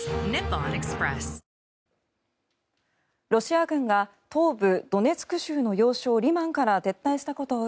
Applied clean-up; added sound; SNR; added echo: none; none; none; none.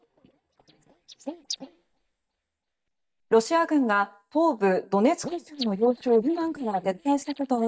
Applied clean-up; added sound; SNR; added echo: neural mask model DeepFilterNet 3.